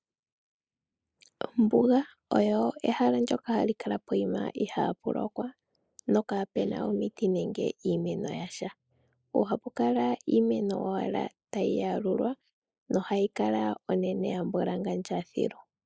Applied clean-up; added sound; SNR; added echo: neural mask model Resemble Enhance denoiser.